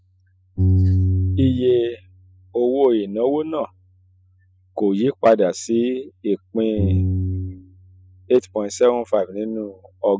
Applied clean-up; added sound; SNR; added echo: classical method spectral subtraction.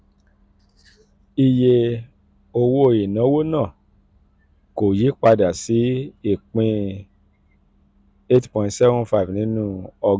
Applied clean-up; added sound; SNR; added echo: none; none; none; none.